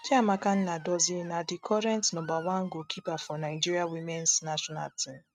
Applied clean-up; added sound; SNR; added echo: neural mask model RNNoise.